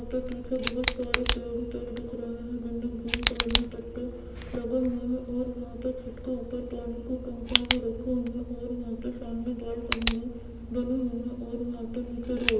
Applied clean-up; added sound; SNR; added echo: none; Tick; 2 dB; reverberation time 2.6 s.